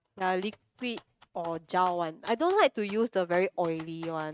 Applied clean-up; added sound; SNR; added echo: neural mask model RNNoise.